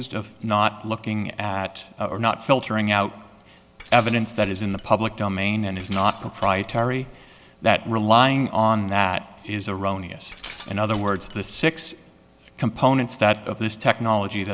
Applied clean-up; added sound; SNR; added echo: none; Glass; 20 dB; none.